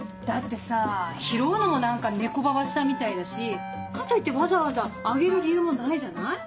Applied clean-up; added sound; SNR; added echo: none; Livestock, farm animals, working animals + Wind instrument, woodwind instrument; 16 dB; none.